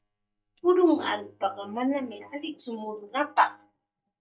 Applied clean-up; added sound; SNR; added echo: neural mask model DeepFilterNet 3.